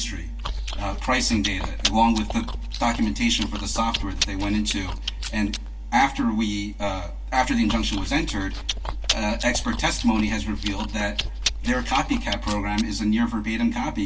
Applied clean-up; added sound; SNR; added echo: none; Chewing, mastication; 4 dB; reverberation time 0.2 s.